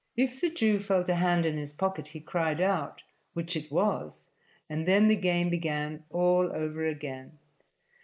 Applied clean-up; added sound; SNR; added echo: neural mask model Resemble Enhance denoiser.